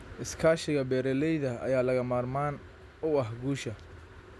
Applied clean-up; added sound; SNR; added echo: none; none; none; none.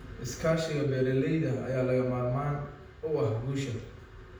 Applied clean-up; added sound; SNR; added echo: none; none; none; reverberation time 0.7 s.